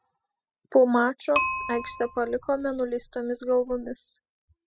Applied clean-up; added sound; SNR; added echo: classical method spectral subtraction.